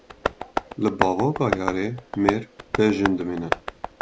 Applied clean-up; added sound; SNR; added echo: none; Tap; 4 dB; none.